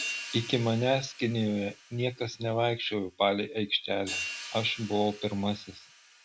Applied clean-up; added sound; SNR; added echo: none; Hi-hat; 12 dB; none.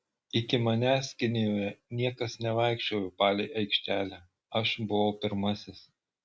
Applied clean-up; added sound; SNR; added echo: none; none; none; none.